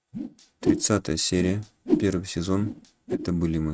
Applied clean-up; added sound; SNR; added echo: neural mask model RNNoise.